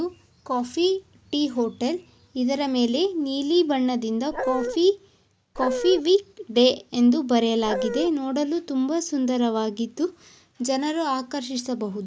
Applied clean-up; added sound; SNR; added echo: none; Dog; 4 dB; none.